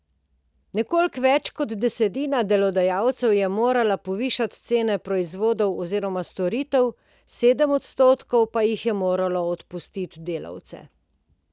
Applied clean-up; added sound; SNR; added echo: none; none; none; none.